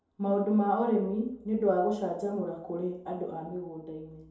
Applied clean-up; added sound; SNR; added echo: none; none; none; reverberation time 2.6 s.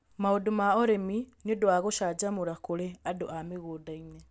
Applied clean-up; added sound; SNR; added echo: none; none; none; none.